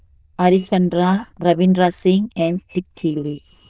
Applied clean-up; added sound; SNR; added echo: neural diffusion model UNIVERSE++.